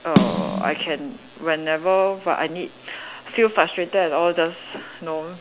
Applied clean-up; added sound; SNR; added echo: none; Snare drum; 2 dB; none.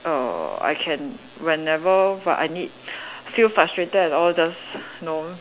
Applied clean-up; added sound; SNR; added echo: none; none; none; none.